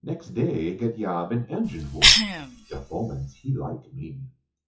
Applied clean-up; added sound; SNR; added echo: classical method WPE with log-MMSE.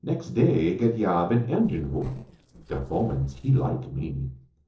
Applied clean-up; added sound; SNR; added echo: neural separator model SepFormer DNS4.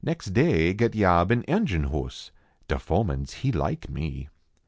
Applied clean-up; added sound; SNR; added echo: none; none; none; none.